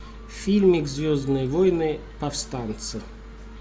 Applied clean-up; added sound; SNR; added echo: none; none; none; none.